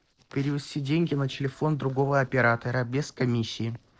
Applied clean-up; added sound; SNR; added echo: neural separator model SepFormer DNS4.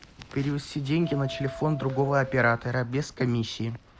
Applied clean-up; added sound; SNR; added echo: none; Subway, metro, underground; 16 dB; none.